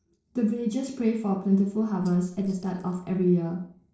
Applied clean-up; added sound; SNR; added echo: neural separator model SepFormer DNS4.